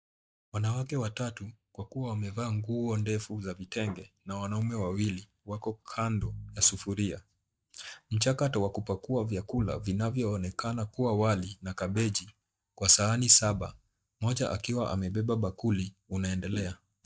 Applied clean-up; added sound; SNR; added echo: neural mask model DeepFilterNet 3.